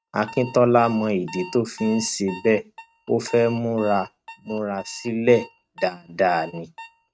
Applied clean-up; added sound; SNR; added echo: neural mask model RNNoise.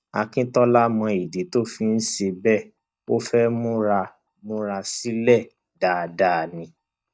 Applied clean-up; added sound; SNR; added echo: neural mask model DeepFilterNet 3.